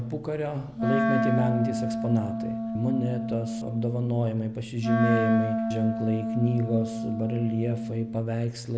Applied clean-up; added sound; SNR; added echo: none; Wind instrument, woodwind instrument; 1 dB; none.